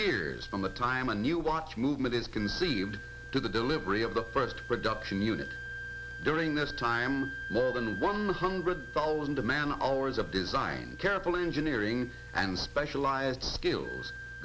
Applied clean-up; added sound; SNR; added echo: none; Wind instrument, woodwind instrument; 13 dB; none.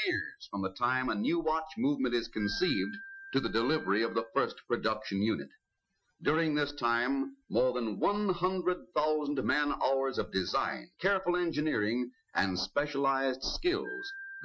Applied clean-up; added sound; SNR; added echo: classical method Wiener filter.